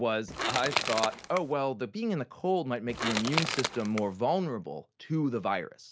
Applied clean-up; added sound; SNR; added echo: none; Crushing / Wood; 2 dB; none.